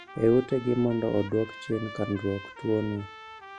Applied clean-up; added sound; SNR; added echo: none; Trumpet; 16 dB; none.